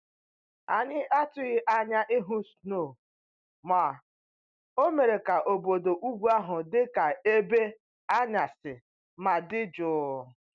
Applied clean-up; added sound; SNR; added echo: none; none; none; none.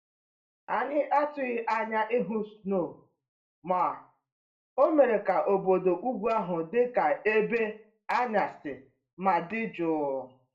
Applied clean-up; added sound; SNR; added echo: none; none; none; reverberation time 0.3 s.